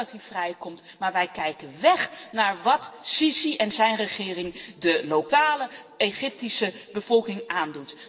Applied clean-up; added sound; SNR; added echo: neural separator model SepFormer DNS4.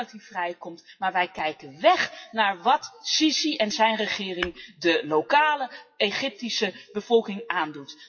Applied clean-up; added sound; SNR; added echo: classical method WPE with log-MMSE.